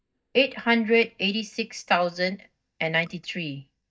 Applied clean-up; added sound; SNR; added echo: neural mask model DeepFilterNet 3.